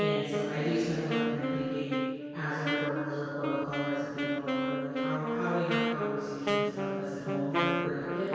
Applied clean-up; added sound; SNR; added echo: none; Wind instrument, woodwind instrument; -1 dB; reverberation time 2.0 s.